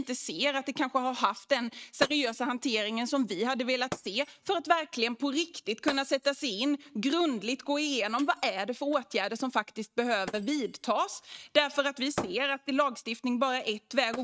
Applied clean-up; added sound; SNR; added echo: neural mask model RNNoise.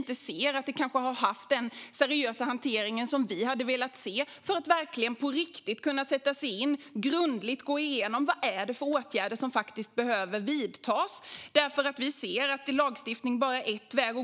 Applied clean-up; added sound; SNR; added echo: none; none; none; none.